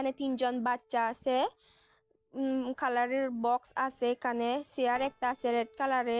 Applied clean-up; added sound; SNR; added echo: neural separator model SepFormer DNS4.